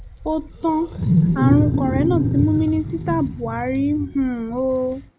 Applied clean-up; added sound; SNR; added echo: none; Wild animals; 0 dB; none.